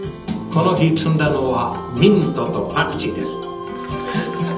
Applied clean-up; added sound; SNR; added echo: none; none; none; reverberation time 1.2 s.